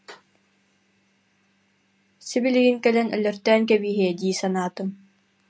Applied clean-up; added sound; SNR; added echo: none; none; none; none.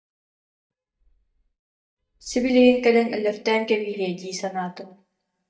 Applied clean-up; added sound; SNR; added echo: neural mask model DeepFilterNet 3.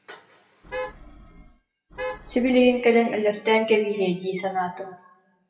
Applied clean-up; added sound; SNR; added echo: classical method WPE with log-MMSE.